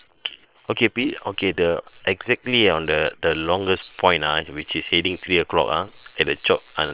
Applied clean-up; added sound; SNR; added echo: neural separator model SepFormer WHAM!.